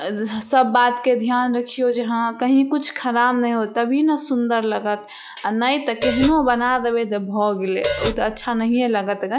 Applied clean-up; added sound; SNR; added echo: classical method log-MMSE.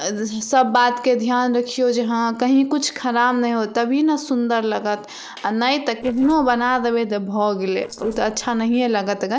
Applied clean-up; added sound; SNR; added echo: neural separator model SepFormer DNS4.